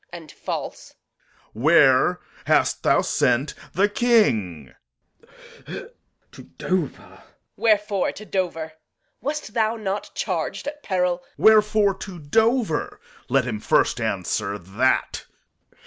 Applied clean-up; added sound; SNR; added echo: none; none; none; none.